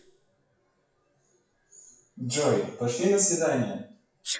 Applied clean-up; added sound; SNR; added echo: classical method WPE with log-MMSE.